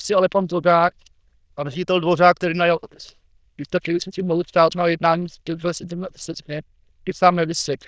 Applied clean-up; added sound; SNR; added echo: neural diffusion model UNIVERSE++.